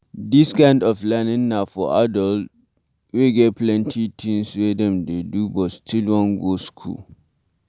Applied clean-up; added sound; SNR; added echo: none; none; none; none.